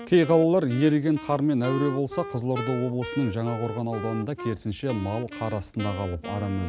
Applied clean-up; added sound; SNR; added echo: none; Wind instrument, woodwind instrument; 12 dB; none.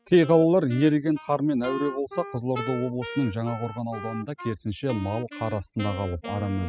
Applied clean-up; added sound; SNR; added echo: classical method spectral subtraction.